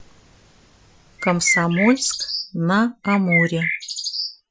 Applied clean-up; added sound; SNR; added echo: classical method Wiener filter.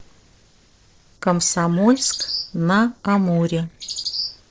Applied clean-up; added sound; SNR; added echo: neural separator model SepFormer DNS4.